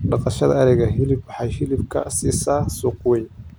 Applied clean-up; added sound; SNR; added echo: none; none; none; none.